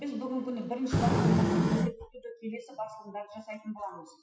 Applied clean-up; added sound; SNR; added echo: classical method Wiener filter.